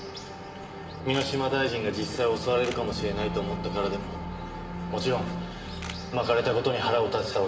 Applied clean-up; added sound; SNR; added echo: none; Camera; 20 dB; reverberation time 2.5 s.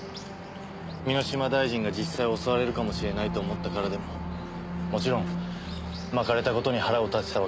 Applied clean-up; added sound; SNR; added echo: none; none; none; none.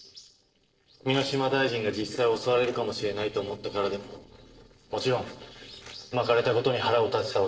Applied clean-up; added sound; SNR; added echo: neural separator model SepFormer DNS4.